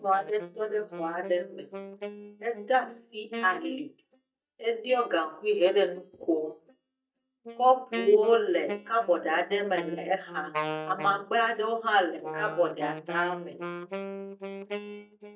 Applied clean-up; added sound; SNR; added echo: neural mask model DeepFilterNet 3.